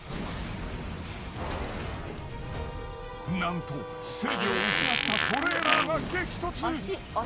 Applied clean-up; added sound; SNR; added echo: none; Fart; -1 dB; none.